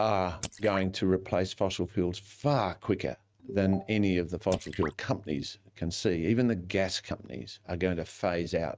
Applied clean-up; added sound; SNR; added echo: neural mask model RNNoise.